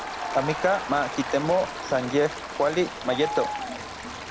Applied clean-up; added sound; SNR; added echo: none; Crowd + Stream; 7 dB; none.